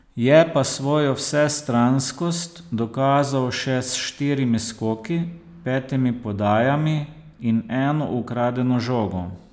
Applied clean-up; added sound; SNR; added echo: none; none; none; none.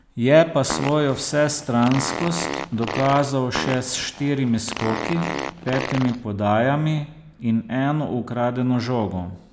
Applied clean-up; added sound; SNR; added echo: none; Fart; 8 dB; none.